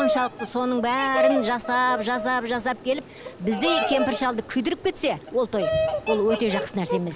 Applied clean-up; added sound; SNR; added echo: none; Bird vocalization, bird call, bird song; 4 dB; none.